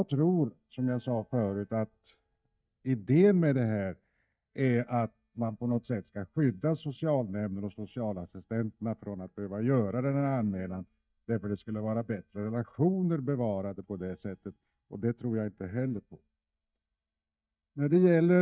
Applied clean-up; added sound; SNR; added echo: neural mask model DeepFilterNet 3.